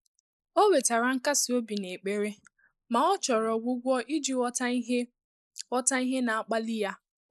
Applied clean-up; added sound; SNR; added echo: neural mask model Resemble Enhance denoiser.